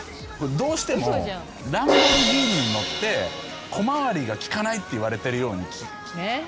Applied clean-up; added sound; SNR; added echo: none; Crash cymbal; 2 dB; none.